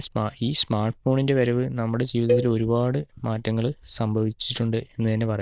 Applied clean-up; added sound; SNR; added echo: neural diffusion model UNIVERSE++.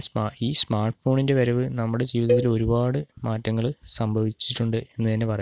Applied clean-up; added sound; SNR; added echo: none; Cowbell; 6 dB; none.